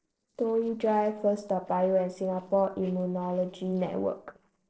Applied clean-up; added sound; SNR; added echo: neural separator model SepFormer DNS4.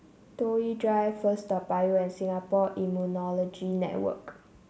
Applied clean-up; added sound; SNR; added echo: none; none; none; none.